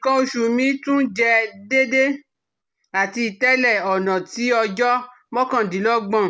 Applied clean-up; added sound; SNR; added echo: none; none; none; none.